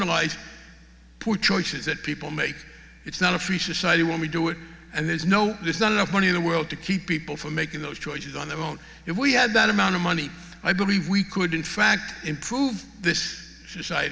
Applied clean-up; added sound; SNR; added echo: none; none; none; none.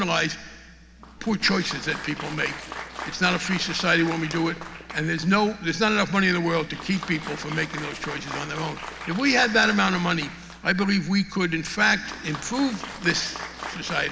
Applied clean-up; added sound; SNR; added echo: none; Applause; 13 dB; none.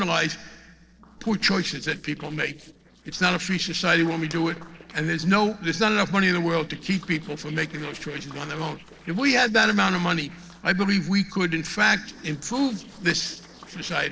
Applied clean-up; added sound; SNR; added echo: neural separator model SepFormer DNS4.